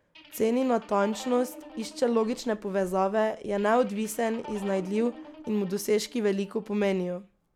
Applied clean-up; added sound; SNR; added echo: none; Guitar; 19 dB; none.